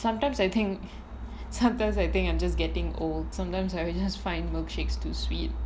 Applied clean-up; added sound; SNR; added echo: none; none; none; none.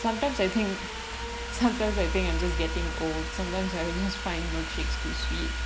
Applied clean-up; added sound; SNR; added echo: none; Sawing; 8 dB; none.